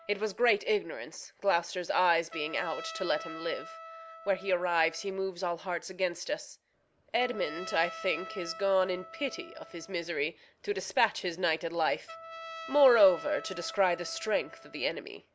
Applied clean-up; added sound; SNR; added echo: none; Trumpet; 16 dB; none.